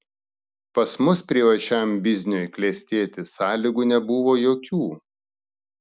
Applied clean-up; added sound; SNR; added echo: none; none; none; none.